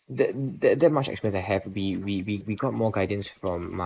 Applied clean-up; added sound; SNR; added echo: neural mask model Resemble Enhance denoiser.